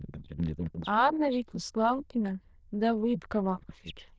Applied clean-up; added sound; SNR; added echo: neural diffusion model UNIVERSE++.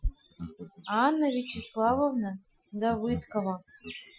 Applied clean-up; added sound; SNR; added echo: classical method Wiener filter.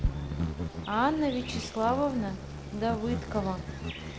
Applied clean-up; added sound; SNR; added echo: none; Insect; 5 dB; none.